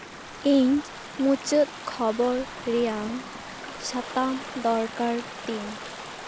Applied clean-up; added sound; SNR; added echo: none; Stream / Ocean; 12 dB; none.